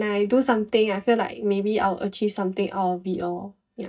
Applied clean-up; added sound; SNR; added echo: neural mask model DeepFilterNet 3.